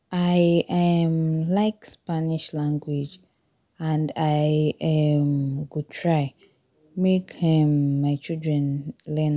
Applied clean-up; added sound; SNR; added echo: none; none; none; none.